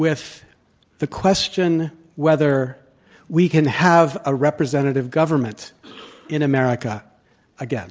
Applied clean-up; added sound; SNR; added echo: none; none; none; none.